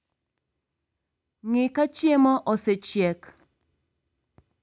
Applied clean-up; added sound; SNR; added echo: none; none; none; none.